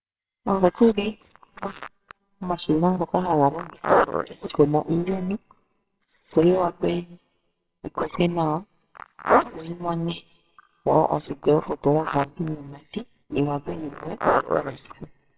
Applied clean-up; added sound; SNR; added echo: neural separator model SepFormer WHAMR!.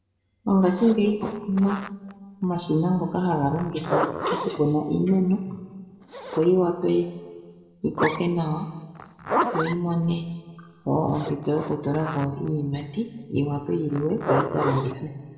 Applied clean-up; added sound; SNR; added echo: none; Zipper (clothing); 8 dB; reverberation time 1.3 s.